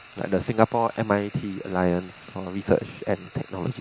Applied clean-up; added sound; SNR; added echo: none; Frying (food); 18 dB; none.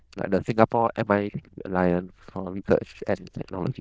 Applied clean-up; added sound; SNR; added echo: neural diffusion model UNIVERSE++.